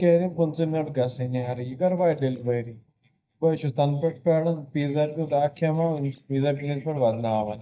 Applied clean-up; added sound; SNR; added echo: neural mask model DeepFilterNet 3.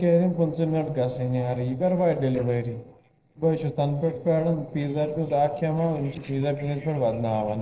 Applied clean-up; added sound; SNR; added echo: neural separator model SepFormer DNS4.